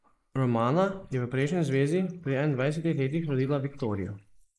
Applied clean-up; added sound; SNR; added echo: neural mask model Resemble Enhance denoiser.